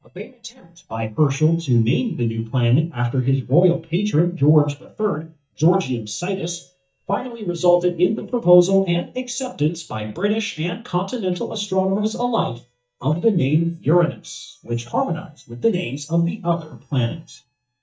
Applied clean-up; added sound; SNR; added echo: neural mask model DeepFilterNet 3.